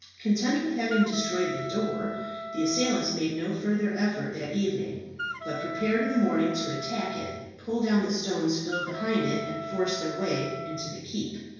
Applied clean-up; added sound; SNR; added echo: none; Wind instrument, woodwind instrument; 9 dB; reverberation time 1.0 s.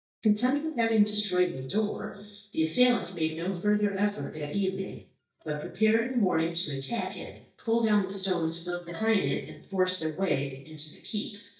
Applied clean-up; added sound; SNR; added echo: neural mask model DeepFilterNet 3.